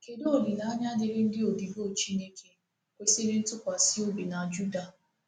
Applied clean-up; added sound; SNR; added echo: none; none; none; none.